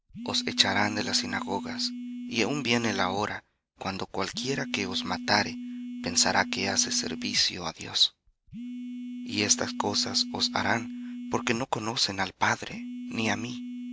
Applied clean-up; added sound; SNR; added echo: none; Telephone; 8 dB; none.